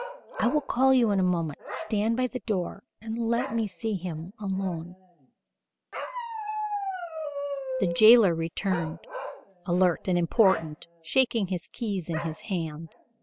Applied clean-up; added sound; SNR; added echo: none; Bark; 10 dB; none.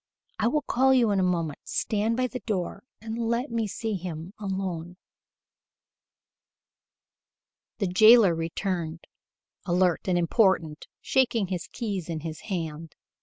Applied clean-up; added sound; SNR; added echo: none; none; none; none.